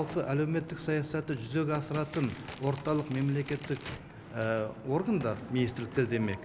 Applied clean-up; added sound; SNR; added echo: none; Crack; 18 dB; none.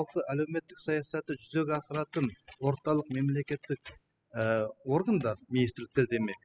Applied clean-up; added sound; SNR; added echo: classical method spectral subtraction.